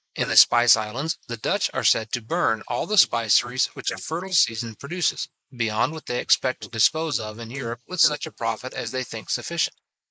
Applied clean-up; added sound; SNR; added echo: neural mask model Resemble Enhance denoiser.